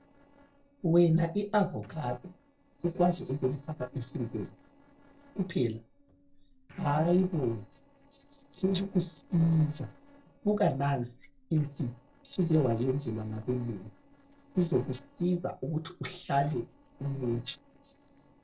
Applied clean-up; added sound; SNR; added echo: neural separator model SepFormer DNS4.